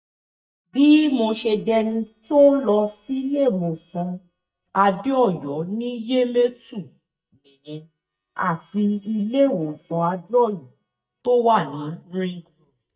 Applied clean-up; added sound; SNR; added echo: neural mask model DeepFilterNet 3.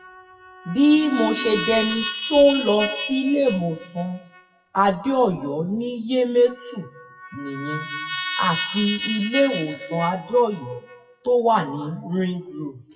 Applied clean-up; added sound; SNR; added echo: classical method WPE with log-MMSE.